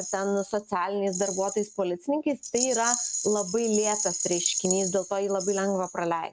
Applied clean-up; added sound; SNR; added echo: none; Rattle; 5 dB; none.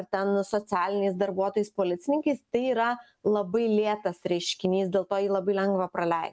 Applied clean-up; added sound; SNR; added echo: none; none; none; none.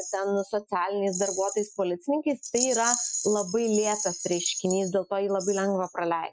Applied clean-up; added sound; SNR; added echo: classical method Wiener filter.